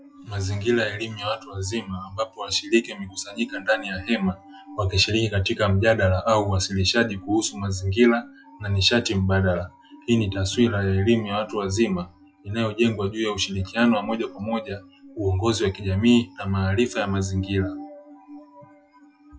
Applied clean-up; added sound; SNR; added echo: classical method log-MMSE.